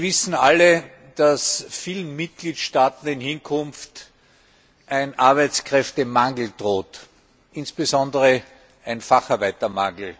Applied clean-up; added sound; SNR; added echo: none; none; none; none.